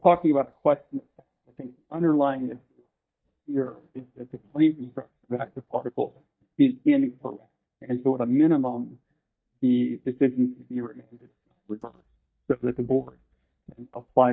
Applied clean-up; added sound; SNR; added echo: neural mask model DeepFilterNet 3.